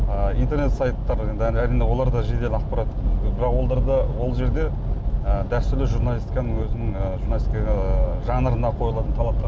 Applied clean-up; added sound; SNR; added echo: none; none; none; none.